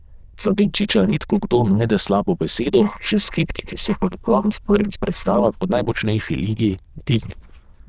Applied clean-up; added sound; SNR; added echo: neural diffusion model UNIVERSE++.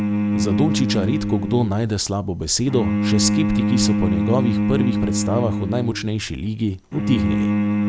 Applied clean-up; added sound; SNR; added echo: none; Bowed string instrument; -1 dB; none.